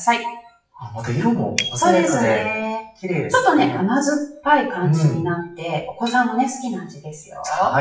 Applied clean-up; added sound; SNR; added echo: classical method WPE with log-MMSE.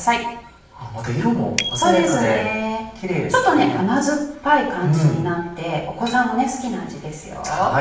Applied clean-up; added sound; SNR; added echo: none; Bicycle bell; 12 dB; reverberation time 0.6 s.